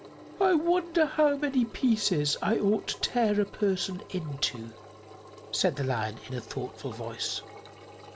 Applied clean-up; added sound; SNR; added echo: none; Engine; 18 dB; none.